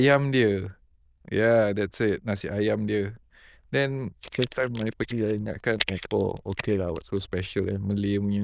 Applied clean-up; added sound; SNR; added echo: neural diffusion model UNIVERSE++.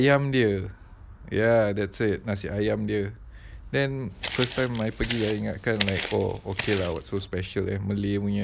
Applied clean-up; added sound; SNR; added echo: none; Walk, footsteps; 6 dB; none.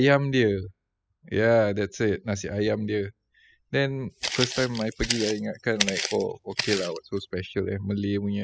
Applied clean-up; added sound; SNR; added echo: classical method spectral subtraction.